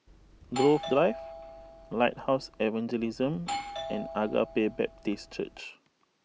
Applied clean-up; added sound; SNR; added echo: none; Doorbell; 10 dB; none.